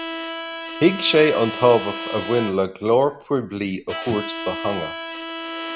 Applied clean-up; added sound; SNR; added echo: none; Bowed string instrument; 10 dB; none.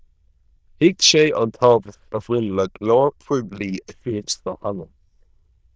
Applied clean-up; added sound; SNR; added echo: neural diffusion model UNIVERSE++.